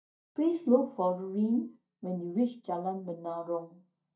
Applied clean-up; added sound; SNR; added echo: neural mask model DeepFilterNet 3.